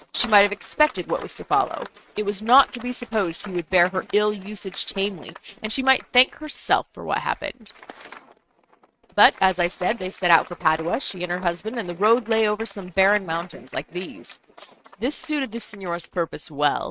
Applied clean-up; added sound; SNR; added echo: neural mask model RNNoise.